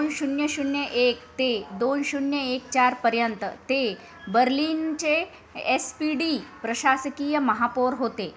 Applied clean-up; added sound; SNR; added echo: none; none; none; none.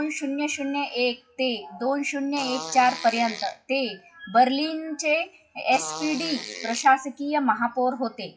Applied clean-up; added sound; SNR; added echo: classical method WPE with log-MMSE.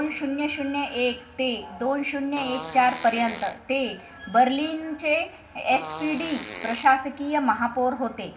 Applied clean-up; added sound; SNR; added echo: none; Fart; 13 dB; reverberation time 0.8 s.